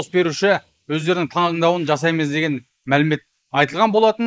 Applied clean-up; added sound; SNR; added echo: neural mask model Resemble Enhance denoiser.